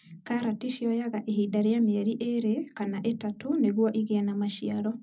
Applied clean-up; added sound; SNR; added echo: none; none; none; reverberation time 0.4 s.